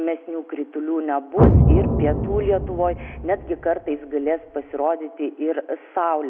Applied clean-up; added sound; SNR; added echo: none; Explosion; -3 dB; none.